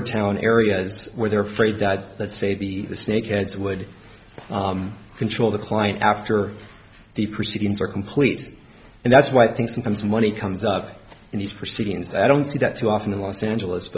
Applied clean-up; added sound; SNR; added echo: none; none; none; none.